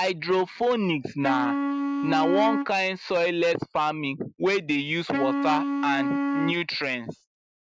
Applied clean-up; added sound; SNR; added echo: neural mask model RNNoise.